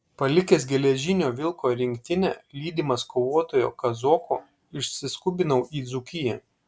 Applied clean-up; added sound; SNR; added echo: none; none; none; none.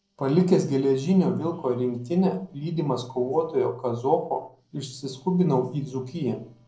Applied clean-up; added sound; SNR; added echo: neural separator model SepFormer DNS4.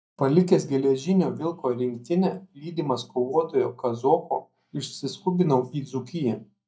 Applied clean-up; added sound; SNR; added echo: neural mask model DeepFilterNet 3.